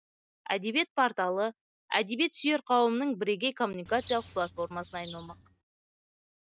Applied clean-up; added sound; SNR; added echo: neural mask model RNNoise.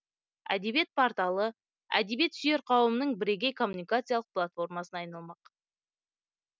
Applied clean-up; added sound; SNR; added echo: none; none; none; none.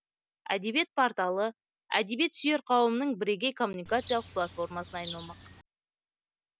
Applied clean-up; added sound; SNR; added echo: none; Bird; 13 dB; none.